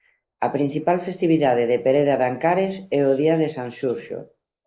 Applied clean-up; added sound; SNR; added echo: neural mask model Resemble Enhance denoiser.